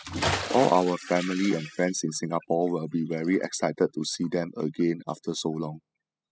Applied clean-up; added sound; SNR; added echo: classical method spectral subtraction.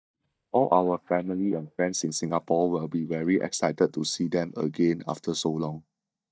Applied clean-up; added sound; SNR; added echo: neural mask model DeepFilterNet 3.